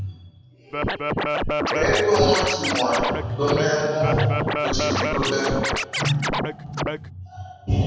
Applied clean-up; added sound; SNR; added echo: none; Scratching (performance technique); 1 dB; reverberation time 1.2 s.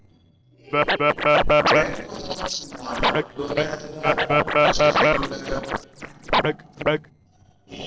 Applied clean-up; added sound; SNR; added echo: neural separator model SepFormer DNS4.